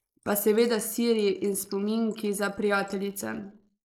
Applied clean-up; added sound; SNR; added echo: neural mask model Resemble Enhance denoiser.